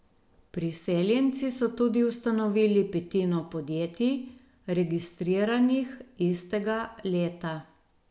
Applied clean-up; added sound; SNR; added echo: none; none; none; none.